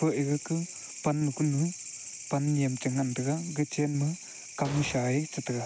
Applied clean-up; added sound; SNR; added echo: none; Explosion; 9 dB; none.